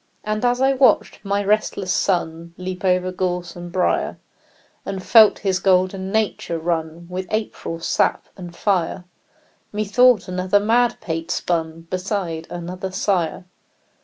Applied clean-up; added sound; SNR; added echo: none; none; none; none.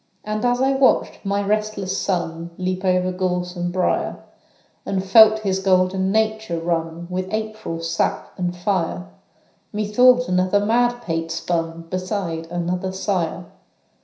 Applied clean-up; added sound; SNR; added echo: none; none; none; reverberation time 0.5 s.